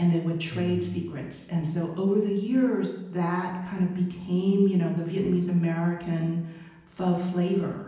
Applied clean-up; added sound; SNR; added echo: none; none; none; reverberation time 0.9 s.